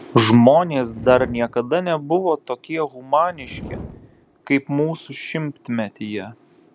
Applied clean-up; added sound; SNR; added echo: none; Fire; 18 dB; none.